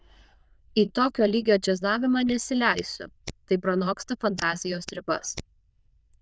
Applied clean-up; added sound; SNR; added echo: neural diffusion model UNIVERSE++.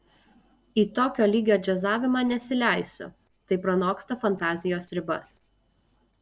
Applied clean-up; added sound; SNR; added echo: neural separator model SepFormer DNS4.